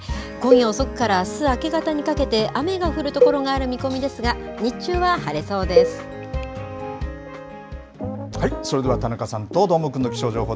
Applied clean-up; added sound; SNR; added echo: none; Cowbell; 1 dB; none.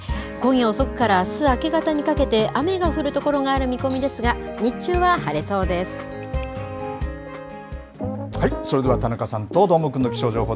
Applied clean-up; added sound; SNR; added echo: none; none; none; none.